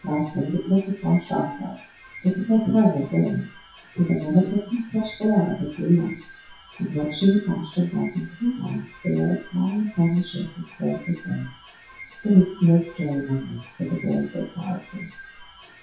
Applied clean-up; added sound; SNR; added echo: classical method WPE with log-MMSE.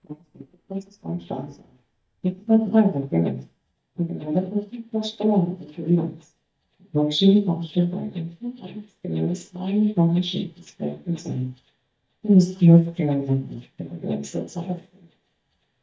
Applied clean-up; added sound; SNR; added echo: neural mask model DeepFilterNet 3.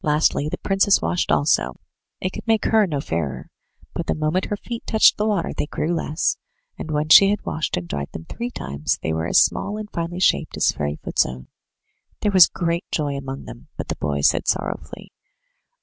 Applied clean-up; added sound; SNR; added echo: none; none; none; none.